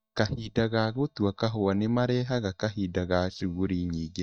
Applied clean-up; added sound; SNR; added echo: neural mask model DeepFilterNet 3.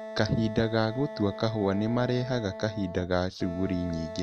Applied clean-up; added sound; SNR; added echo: none; Wind instrument, woodwind instrument; 11 dB; none.